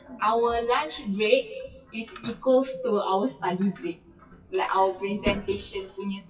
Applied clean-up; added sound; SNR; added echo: classical method WPE with log-MMSE.